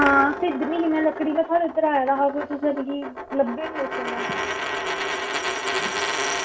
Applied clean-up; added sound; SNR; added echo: none; Coin (dropping); 4 dB; reverberation time 0.3 s.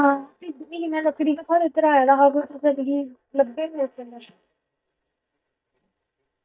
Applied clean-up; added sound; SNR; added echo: neural mask model DeepFilterNet 3.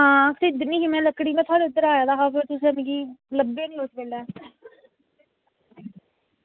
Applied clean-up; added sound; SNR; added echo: none; none; none; none.